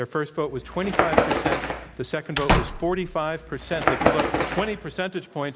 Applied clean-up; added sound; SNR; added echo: none; Slam / Wood + Bird; -3 dB; none.